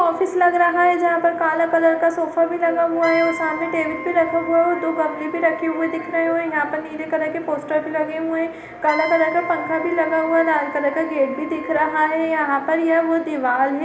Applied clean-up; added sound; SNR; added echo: none; Wind instrument, woodwind instrument; 13 dB; reverberation time 1.0 s.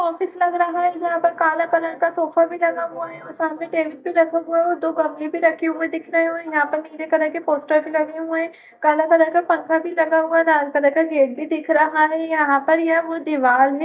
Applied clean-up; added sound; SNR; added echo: neural mask model DeepFilterNet 3.